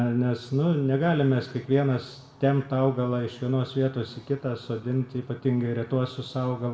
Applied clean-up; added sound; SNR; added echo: none; none; none; reverberation time 0.7 s.